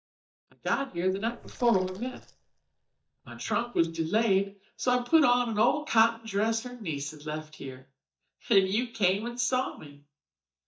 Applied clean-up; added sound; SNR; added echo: neural mask model DeepFilterNet 3.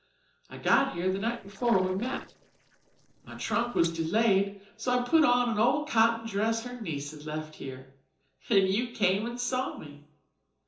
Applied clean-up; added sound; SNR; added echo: neural separator model SepFormer DNS4.